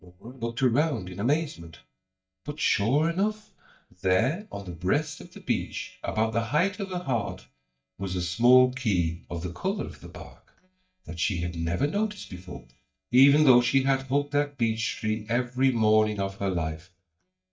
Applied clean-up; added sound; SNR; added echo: neural mask model DeepFilterNet 3.